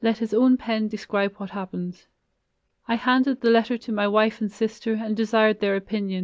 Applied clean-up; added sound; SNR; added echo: none; none; none; none.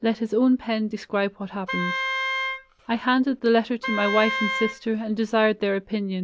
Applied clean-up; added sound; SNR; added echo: none; Wind instrument, woodwind instrument; 6 dB; none.